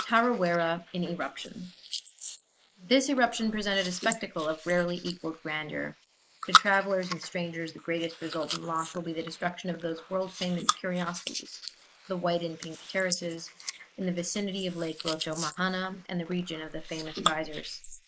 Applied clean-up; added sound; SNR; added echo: neural mask model Resemble Enhance denoiser.